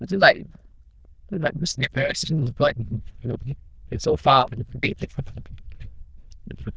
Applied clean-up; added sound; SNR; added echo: neural diffusion model UNIVERSE++.